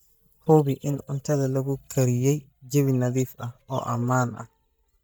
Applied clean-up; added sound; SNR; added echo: neural mask model DeepFilterNet 3.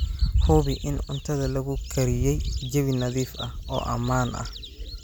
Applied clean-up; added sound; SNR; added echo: none; none; none; none.